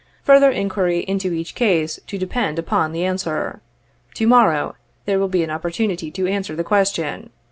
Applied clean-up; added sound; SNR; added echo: none; none; none; none.